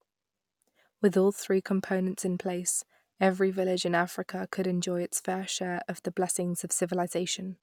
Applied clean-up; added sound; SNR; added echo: none; none; none; none.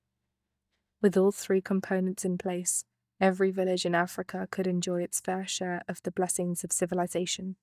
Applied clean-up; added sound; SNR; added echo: neural mask model DeepFilterNet 3.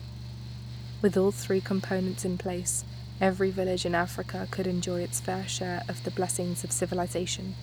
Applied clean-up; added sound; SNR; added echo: none; Mechanical fan; 9 dB; none.